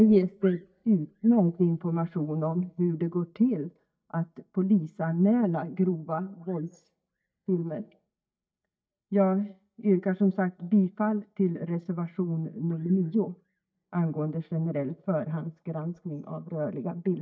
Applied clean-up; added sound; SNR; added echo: neural mask model DeepFilterNet 3.